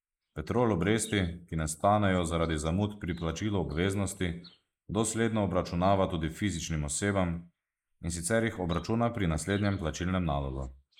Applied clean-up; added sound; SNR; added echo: neural mask model Resemble Enhance denoiser.